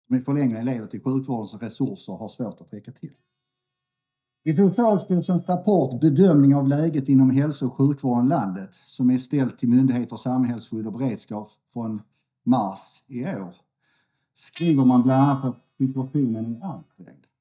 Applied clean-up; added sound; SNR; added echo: neural mask model DeepFilterNet 3.